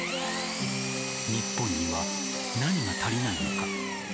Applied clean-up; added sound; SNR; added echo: none; Engine; 2 dB; none.